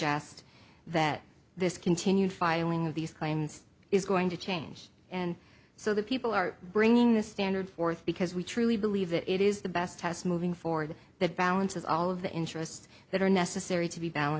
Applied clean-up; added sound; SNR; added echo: none; none; none; none.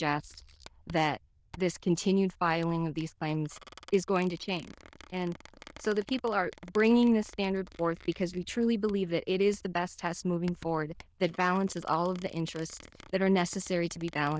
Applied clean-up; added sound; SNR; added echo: neural diffusion model UNIVERSE++.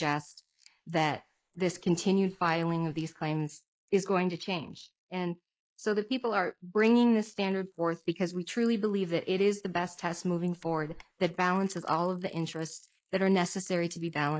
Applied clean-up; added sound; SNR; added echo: neural mask model Resemble Enhance denoiser.